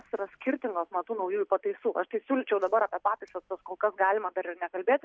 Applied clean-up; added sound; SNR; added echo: none; none; none; none.